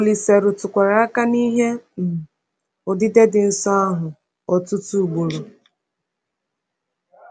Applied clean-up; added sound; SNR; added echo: none; none; none; none.